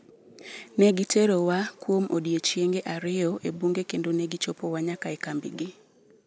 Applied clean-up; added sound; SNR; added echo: none; none; none; none.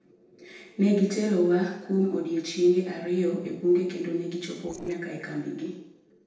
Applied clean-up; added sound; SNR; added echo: neural separator model SepFormer DNS4.